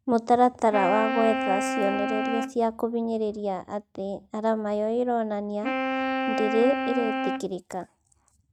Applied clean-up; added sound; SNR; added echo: neural mask model RNNoise.